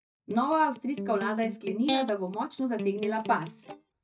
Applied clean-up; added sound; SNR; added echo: neural mask model DeepFilterNet 3.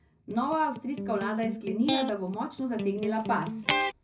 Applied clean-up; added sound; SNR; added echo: none; Electric guitar; 2 dB; reverberation time 0.4 s.